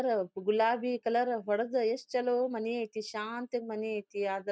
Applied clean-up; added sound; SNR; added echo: none; none; none; none.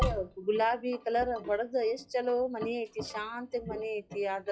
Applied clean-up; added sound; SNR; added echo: classical method log-MMSE.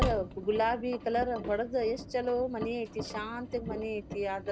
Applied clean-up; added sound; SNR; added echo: none; Engine; 7 dB; none.